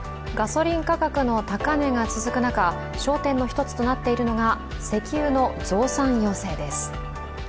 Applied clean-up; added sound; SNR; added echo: none; none; none; none.